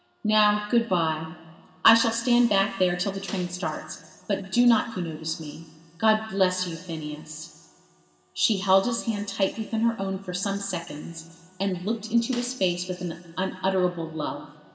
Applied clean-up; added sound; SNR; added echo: none; Snare drum; 18 dB; reverberation time 1.7 s.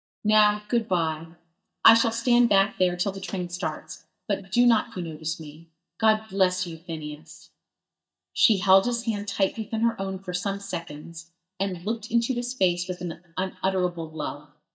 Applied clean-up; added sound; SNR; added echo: neural mask model DeepFilterNet 3.